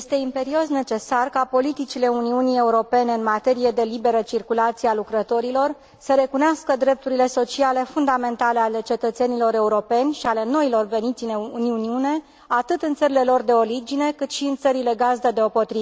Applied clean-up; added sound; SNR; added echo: none; none; none; none.